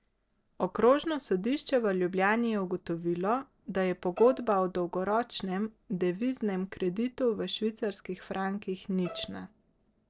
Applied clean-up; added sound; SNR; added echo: neural separator model SepFormer DNS4.